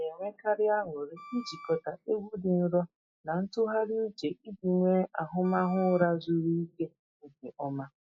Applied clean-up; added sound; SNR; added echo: classical method log-MMSE.